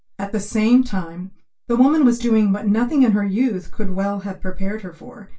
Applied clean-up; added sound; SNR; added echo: none; none; none; reverberation time 0.2 s.